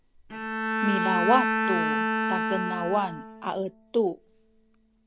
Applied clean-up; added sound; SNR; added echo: none; Bowed string instrument; 0 dB; none.